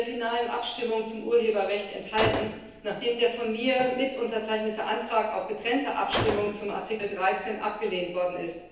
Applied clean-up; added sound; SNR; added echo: none; Gunshot, gunfire; 10 dB; reverberation time 0.9 s.